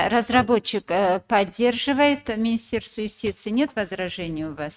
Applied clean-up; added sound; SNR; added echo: neural mask model RNNoise.